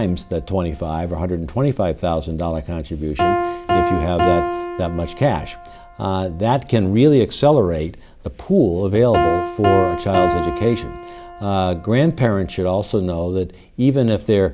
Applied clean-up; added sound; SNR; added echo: none; Piano; 6 dB; none.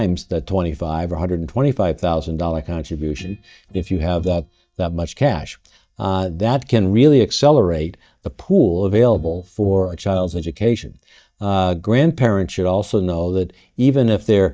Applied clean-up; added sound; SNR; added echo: neural mask model DeepFilterNet 3.